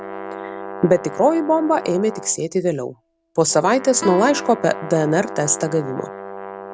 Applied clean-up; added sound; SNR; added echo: none; Brass instrument + Guitar; 12 dB; none.